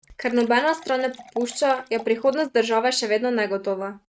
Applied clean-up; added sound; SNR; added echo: neural mask model RNNoise.